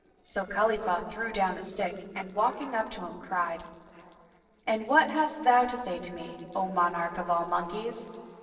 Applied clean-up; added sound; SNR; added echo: neural separator model SepFormer DNS4.